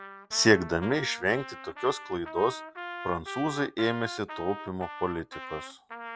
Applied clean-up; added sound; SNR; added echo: none; Trumpet; 11 dB; none.